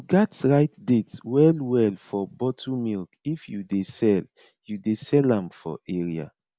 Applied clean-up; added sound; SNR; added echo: none; none; none; none.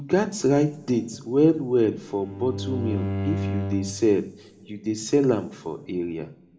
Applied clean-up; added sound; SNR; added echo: none; Bowed string instrument; 6 dB; reverberation time 1.7 s.